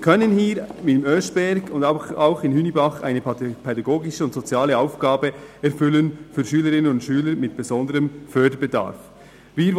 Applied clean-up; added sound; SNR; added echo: none; none; none; none.